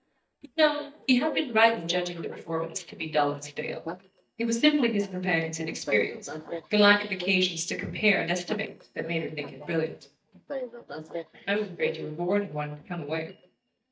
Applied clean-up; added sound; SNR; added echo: neural mask model DeepFilterNet 3.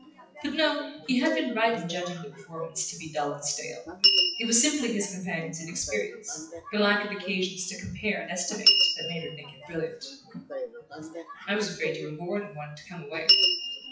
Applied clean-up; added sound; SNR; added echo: classical method WPE with log-MMSE.